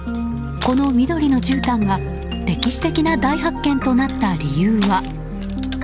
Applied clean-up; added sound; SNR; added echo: none; Crushing; 17 dB; none.